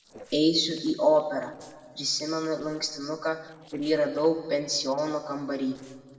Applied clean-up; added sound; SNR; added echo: neural separator model SepFormer DNS4.